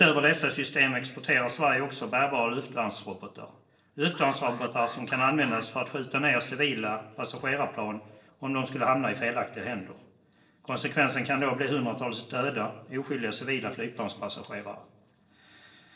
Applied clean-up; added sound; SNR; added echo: neural separator model SepFormer DNS4.